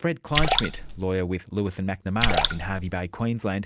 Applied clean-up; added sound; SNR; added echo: none; Splash, splatter; -2 dB; none.